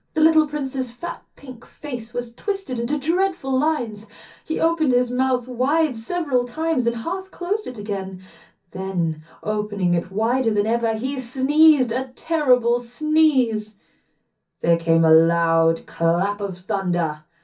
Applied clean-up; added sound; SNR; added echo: none; none; none; reverberation time 0.3 s.